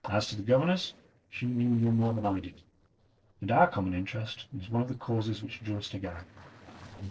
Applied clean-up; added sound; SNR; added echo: neural separator model SepFormer DNS4.